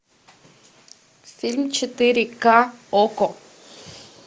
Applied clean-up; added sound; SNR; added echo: none; none; none; none.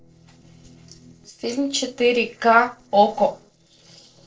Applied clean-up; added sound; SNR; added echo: neural separator model SepFormer DNS4.